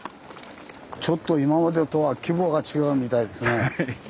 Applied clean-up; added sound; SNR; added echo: none; none; none; none.